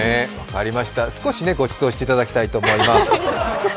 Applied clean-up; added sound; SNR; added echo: none; none; none; none.